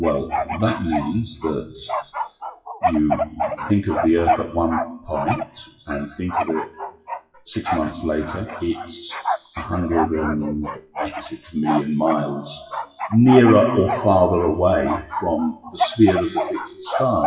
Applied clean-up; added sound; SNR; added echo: classical method WPE with log-MMSE.